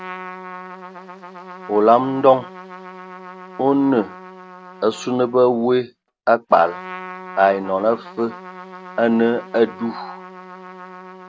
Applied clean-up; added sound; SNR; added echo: none; Trumpet; 16 dB; none.